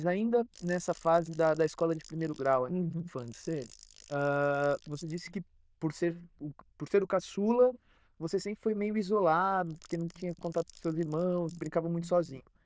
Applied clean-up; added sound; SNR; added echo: neural diffusion model UNIVERSE++.